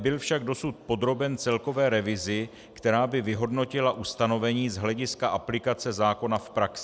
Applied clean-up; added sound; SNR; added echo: none; none; none; none.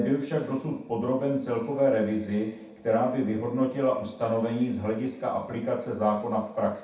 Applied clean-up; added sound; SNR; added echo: none; none; none; reverberation time 0.7 s.